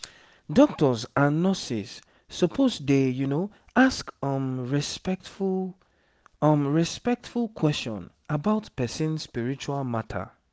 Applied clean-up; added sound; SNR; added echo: none; none; none; none.